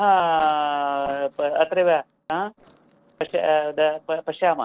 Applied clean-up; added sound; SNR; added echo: neural separator model SepFormer DNS4.